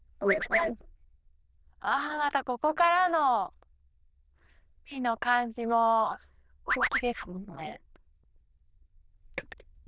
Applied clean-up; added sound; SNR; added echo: neural diffusion model UNIVERSE++.